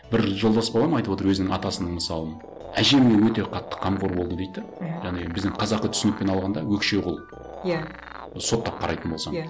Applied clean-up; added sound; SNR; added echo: none; Animal + Organ; 15 dB; none.